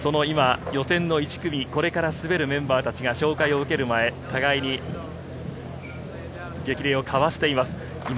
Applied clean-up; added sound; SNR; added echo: none; none; none; none.